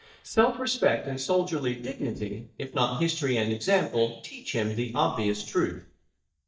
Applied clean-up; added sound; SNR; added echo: neural mask model DeepFilterNet 3.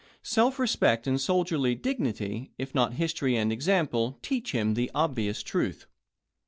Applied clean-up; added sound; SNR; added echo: none; none; none; none.